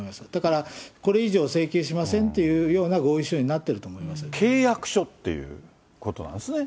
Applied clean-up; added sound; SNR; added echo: none; none; none; none.